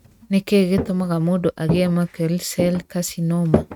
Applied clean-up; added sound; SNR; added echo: neural mask model RNNoise.